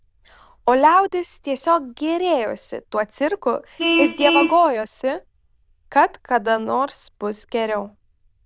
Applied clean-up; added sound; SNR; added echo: neural diffusion model UNIVERSE++.